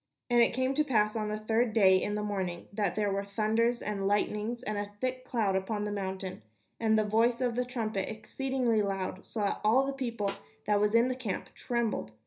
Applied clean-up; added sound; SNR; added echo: none; Snare drum; 18 dB; reverberation time 0.4 s.